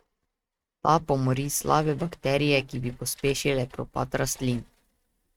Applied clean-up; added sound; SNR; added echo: neural mask model RNNoise.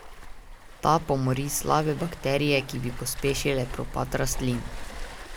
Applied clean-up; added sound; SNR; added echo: none; Waves, surf; 9 dB; none.